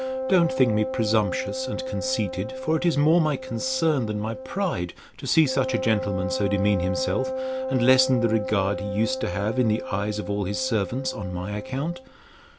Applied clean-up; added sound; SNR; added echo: none; Wind instrument, woodwind instrument; 6 dB; none.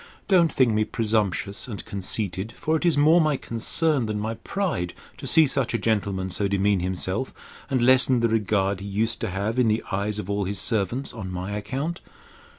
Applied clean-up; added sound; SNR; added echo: none; none; none; none.